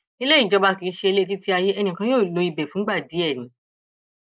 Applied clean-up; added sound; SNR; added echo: neural mask model Resemble Enhance denoiser.